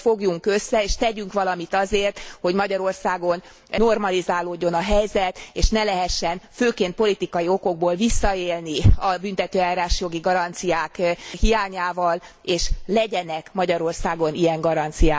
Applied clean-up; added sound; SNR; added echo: none; none; none; none.